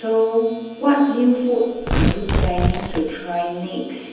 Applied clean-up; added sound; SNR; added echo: none; Tearing; 3 dB; reverberation time 1.1 s.